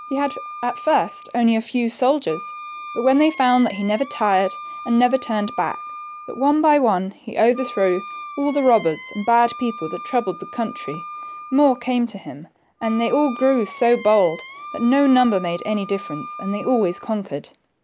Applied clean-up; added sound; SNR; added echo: none; Wind instrument, woodwind instrument; 15 dB; none.